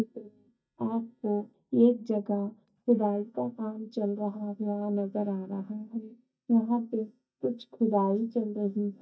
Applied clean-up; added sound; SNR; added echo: neural mask model DeepFilterNet 3.